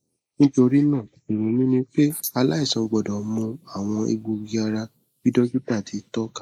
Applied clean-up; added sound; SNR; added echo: neural mask model Resemble Enhance denoiser.